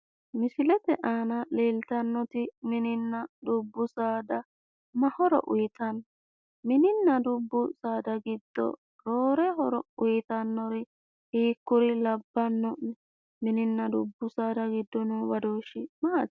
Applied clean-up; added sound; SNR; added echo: none; none; none; none.